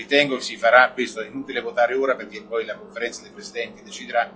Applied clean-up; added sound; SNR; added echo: classical method log-MMSE.